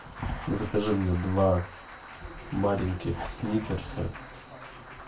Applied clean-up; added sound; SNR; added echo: none; Applause; 15 dB; reverberation time 0.2 s.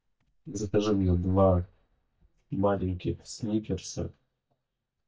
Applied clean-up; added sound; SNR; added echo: neural mask model DeepFilterNet 3.